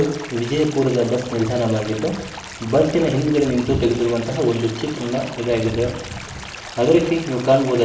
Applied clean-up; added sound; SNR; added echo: none; Stream; 15 dB; reverberation time 0.9 s.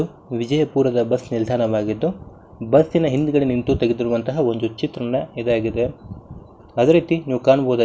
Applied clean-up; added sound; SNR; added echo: none; none; none; none.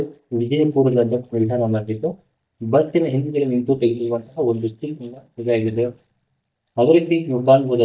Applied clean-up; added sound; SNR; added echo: neural mask model DeepFilterNet 3.